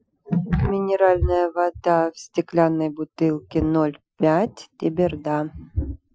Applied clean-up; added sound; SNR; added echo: classical method Wiener filter.